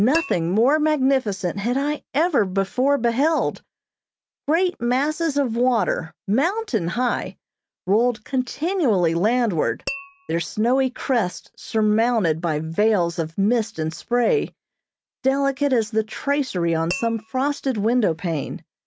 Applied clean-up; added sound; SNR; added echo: none; Tap / Glass; 15 dB; none.